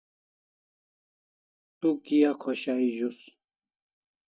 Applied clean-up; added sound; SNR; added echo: neural mask model DeepFilterNet 3.